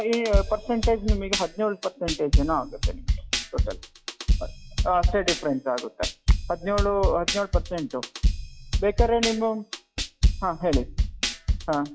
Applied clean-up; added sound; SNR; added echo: classical method log-MMSE.